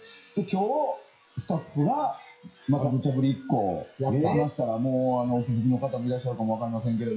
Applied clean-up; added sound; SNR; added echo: classical method WPE with log-MMSE.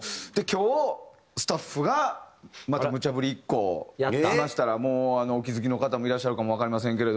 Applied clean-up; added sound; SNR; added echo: none; none; none; none.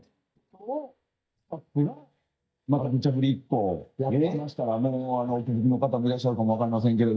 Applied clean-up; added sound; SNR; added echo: neural mask model DeepFilterNet 3.